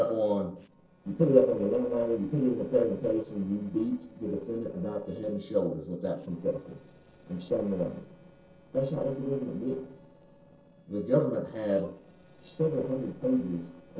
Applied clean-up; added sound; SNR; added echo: neural separator model SepFormer DNS4.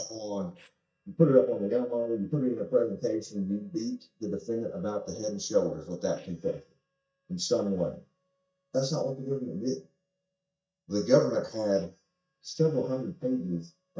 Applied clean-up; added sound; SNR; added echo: neural mask model DeepFilterNet 3.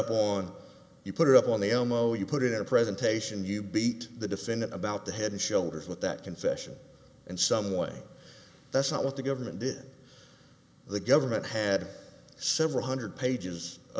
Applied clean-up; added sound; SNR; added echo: none; none; none; none.